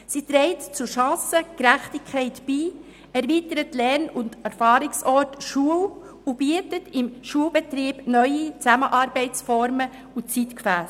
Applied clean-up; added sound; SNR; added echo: none; none; none; none.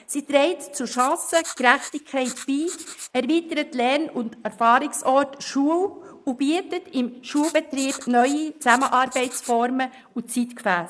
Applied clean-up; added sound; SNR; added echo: neural mask model Resemble Enhance denoiser.